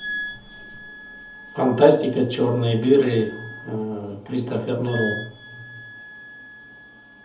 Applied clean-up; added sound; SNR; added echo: none; Wind instrument, woodwind instrument; 14 dB; reverberation time 0.6 s.